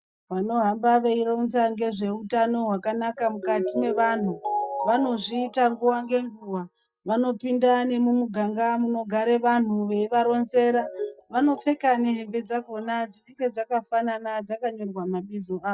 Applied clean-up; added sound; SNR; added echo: neural mask model DeepFilterNet 3.